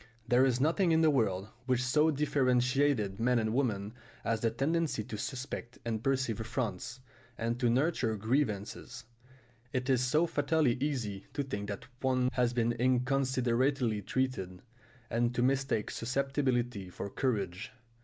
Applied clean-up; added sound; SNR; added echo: none; none; none; none.